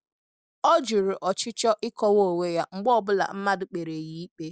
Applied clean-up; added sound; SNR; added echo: none; none; none; none.